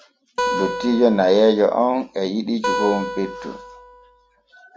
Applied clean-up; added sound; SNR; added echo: none; Acoustic guitar; 7 dB; none.